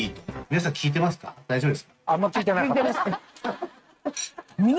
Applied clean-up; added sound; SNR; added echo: neural mask model RNNoise.